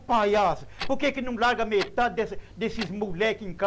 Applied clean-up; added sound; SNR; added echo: none; Clock; 10 dB; none.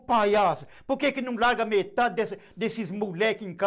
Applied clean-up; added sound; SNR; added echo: none; none; none; none.